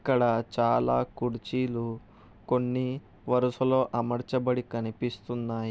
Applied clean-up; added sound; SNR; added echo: none; none; none; none.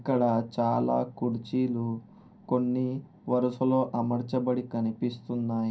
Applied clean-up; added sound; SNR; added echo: none; none; none; reverberation time 0.3 s.